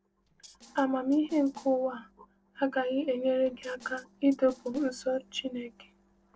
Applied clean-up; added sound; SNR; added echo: neural separator model SepFormer DNS4.